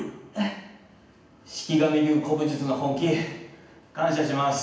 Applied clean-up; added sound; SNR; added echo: none; none; none; reverberation time 0.9 s.